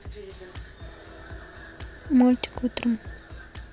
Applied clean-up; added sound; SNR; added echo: none; Drum kit; 16 dB; none.